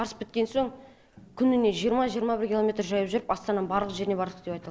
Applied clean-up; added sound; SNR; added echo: none; none; none; none.